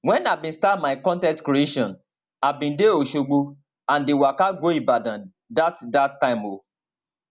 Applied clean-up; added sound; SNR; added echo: none; none; none; none.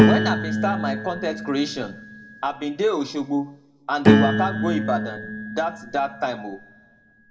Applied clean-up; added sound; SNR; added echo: none; Piano; -3 dB; reverberation time 0.7 s.